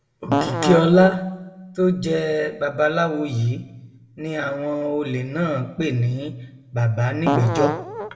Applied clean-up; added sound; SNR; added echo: none; Fart; 2 dB; reverberation time 0.7 s.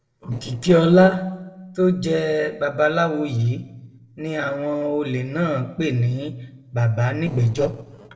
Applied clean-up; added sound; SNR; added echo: neural separator model SepFormer DNS4.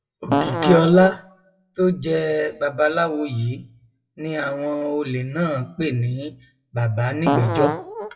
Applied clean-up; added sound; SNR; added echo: classical method WPE with log-MMSE.